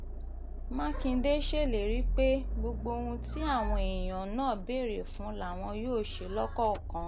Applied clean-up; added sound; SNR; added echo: none; Accelerating, revving, vroom; 1 dB; none.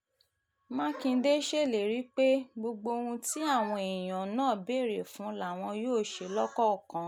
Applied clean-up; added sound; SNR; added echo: none; none; none; none.